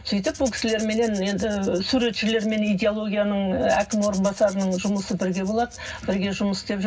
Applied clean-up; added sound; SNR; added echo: none; Rattle / Rattle (instrument); 19 dB; reverberation time 0.4 s.